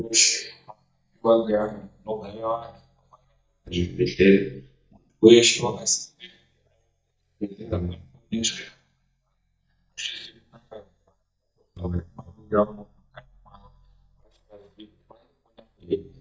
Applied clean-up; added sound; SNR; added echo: neural mask model DeepFilterNet 3.